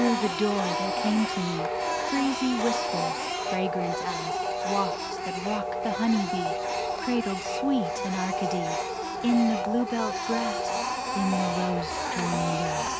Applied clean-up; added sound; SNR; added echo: none; Telephone + Printer; 0 dB; none.